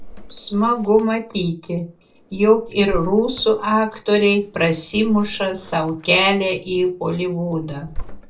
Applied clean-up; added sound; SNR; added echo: none; Drawer open or close; 15 dB; reverberation time 0.2 s.